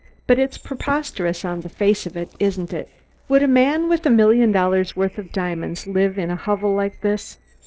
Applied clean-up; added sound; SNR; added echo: neural separator model SepFormer DNS4.